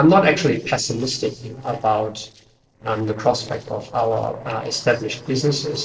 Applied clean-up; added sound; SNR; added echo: neural separator model SepFormer DNS4.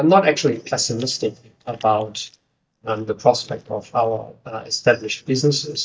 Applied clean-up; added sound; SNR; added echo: neural mask model DeepFilterNet 3.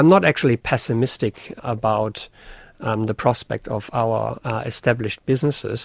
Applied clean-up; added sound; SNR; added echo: none; none; none; none.